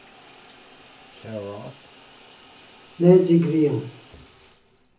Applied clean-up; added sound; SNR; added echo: none; Bathtub (filling or washing) / Water tap, faucet; 18 dB; reverberation time 0.6 s.